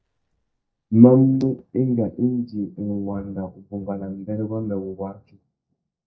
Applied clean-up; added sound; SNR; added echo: neural mask model DeepFilterNet 3.